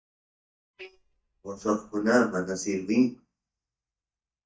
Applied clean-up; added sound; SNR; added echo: neural mask model DeepFilterNet 3.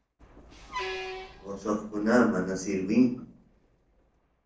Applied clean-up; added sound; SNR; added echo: neural separator model SepFormer DNS4.